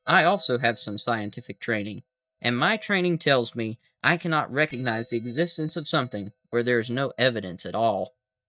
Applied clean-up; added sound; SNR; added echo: neural mask model DeepFilterNet 3.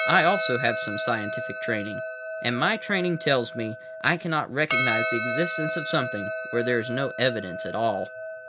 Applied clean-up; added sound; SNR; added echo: none; Percussion; 4 dB; none.